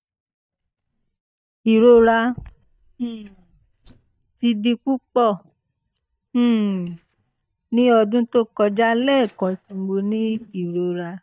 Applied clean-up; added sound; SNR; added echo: neural mask model DeepFilterNet 3.